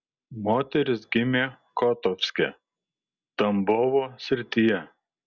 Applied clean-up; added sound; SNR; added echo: none; none; none; none.